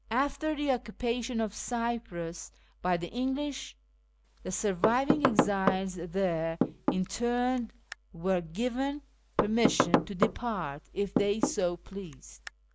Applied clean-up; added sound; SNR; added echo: none; Knock / Wood; 1 dB; none.